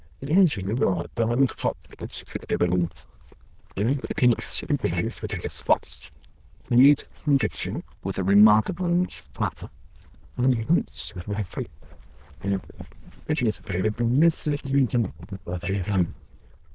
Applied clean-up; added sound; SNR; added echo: neural diffusion model UNIVERSE++.